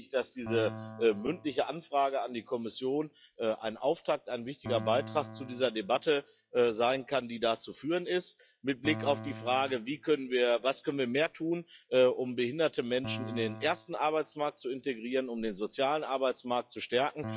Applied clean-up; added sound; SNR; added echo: classical method log-MMSE.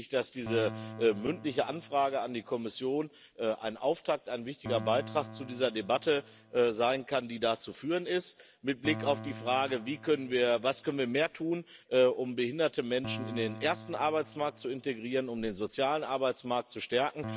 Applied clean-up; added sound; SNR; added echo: none; Piano; 15 dB; none.